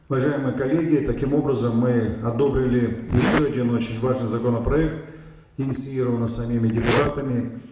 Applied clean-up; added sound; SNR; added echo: none; Zipper (clothing); 10 dB; reverberation time 0.9 s.